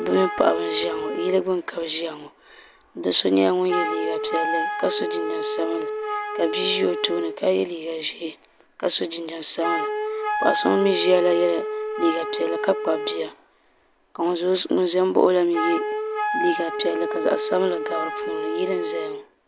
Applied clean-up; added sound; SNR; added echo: none; Wind instrument, woodwind instrument; 4 dB; none.